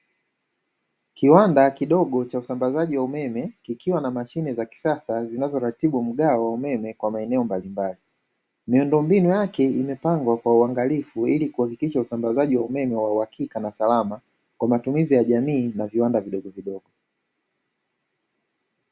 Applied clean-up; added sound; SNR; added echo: none; none; none; none.